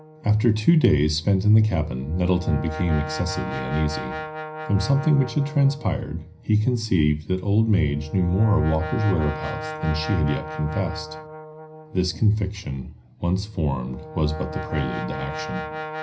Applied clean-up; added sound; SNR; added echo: none; Brass instrument; 12 dB; reverberation time 0.4 s.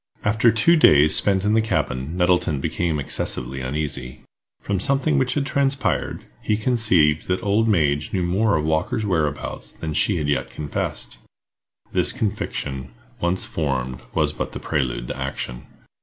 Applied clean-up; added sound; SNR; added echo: none; none; none; none.